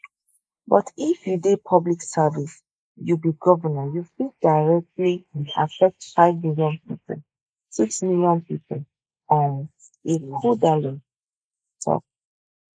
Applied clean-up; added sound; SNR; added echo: neural mask model Resemble Enhance denoiser.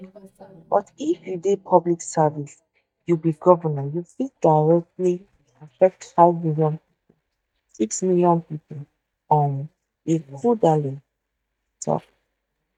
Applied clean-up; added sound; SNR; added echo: neural mask model DeepFilterNet 3.